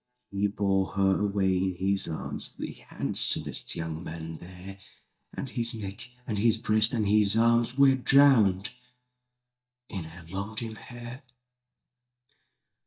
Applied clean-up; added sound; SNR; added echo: neural mask model DeepFilterNet 3.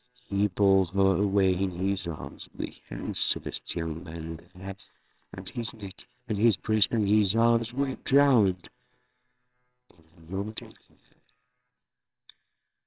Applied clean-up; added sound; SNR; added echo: neural separator model SepFormer WHAMR!.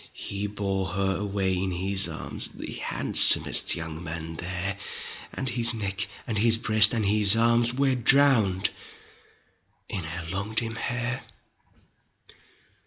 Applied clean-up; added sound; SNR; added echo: none; none; none; none.